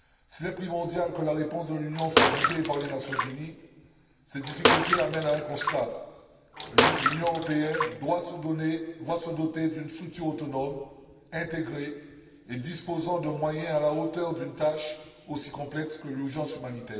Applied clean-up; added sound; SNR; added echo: none; Bathtub (filling or washing) / Water / Splash, splatter; -4 dB; reverberation time 2.1 s.